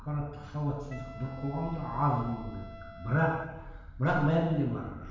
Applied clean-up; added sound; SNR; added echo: none; Wind instrument, woodwind instrument; 18 dB; reverberation time 1.0 s.